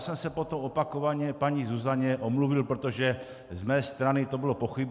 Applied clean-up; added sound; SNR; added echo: none; none; none; none.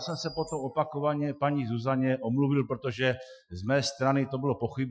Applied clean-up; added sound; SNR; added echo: classical method Wiener filter.